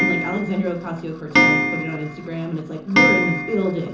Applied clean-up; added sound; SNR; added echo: none; Clock; -3 dB; reverberation time 0.6 s.